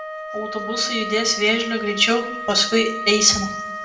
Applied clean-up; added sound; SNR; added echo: none; Wind instrument, woodwind instrument; 9 dB; reverberation time 0.6 s.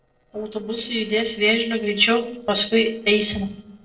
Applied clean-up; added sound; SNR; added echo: neural separator model SepFormer DNS4.